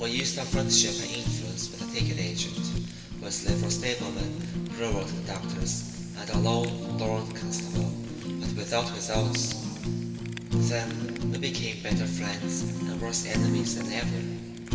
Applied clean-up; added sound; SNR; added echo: none; Fire; -3 dB; reverberation time 2.3 s.